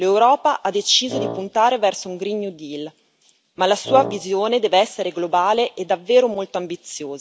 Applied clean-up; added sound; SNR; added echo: none; Wind instrument, woodwind instrument; 9 dB; none.